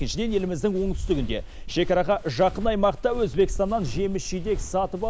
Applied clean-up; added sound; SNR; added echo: none; Walk, footsteps; 7 dB; none.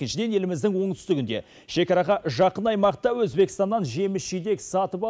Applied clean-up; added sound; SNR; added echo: none; none; none; none.